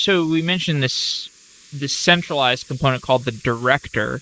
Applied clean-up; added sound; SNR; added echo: neural mask model Resemble Enhance denoiser.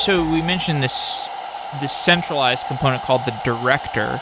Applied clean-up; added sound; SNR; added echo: none; Domestic sounds, home sounds; 8 dB; none.